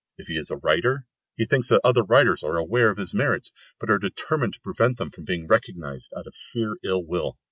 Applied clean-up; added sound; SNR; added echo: none; none; none; none.